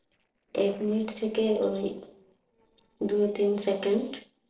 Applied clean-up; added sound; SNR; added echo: neural separator model SepFormer DNS4.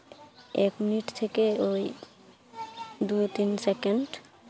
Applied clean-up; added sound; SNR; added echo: none; none; none; none.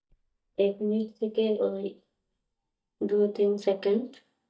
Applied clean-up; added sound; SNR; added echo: neural mask model DeepFilterNet 3.